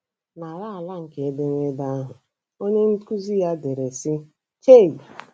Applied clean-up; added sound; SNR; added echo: none; none; none; none.